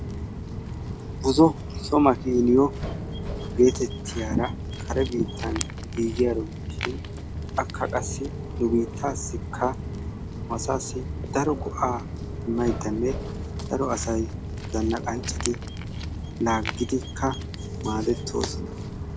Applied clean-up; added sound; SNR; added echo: none; Walk, footsteps; 5 dB; none.